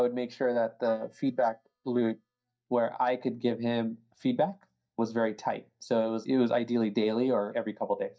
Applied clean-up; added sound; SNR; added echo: neural mask model DeepFilterNet 3.